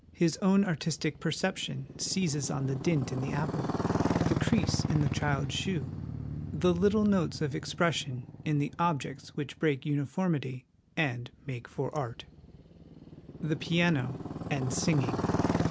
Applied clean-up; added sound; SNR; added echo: none; Motorcycle; 4 dB; none.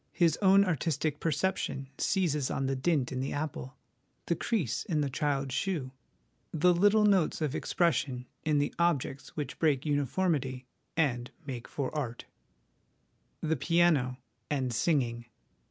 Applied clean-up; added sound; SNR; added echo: none; none; none; none.